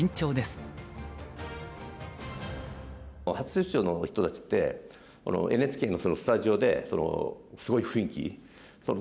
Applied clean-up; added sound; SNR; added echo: none; none; none; none.